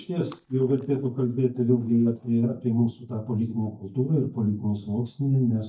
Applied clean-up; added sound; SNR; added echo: neural mask model DeepFilterNet 3.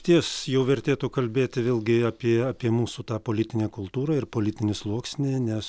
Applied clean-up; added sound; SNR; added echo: none; none; none; none.